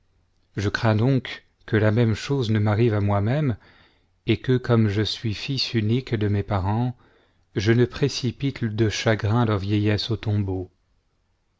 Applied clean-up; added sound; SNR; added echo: none; none; none; none.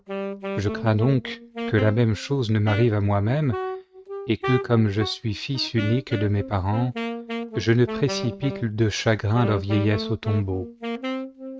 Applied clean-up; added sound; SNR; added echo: neural mask model RNNoise.